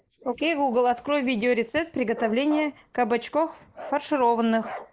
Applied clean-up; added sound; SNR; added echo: neural mask model Resemble Enhance denoiser.